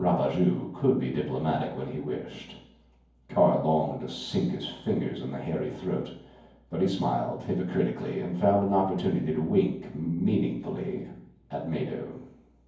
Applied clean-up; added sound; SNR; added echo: none; none; none; reverberation time 0.9 s.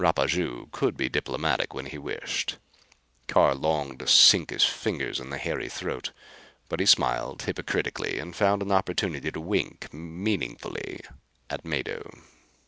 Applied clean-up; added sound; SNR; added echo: none; none; none; none.